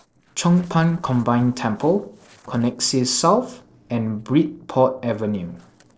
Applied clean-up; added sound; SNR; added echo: neural separator model SepFormer DNS4.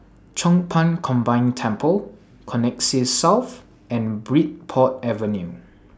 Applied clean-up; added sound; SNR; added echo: none; none; none; none.